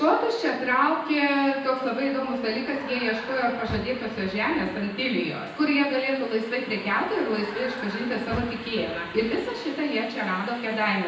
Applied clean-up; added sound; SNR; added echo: none; Vehicle; 14 dB; reverberation time 0.9 s.